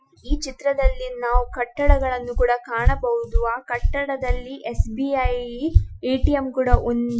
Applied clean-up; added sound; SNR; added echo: classical method Wiener filter.